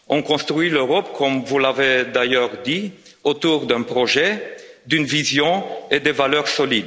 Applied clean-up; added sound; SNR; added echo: none; none; none; none.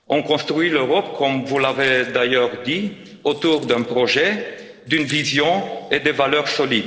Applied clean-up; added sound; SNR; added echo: neural separator model SepFormer DNS4.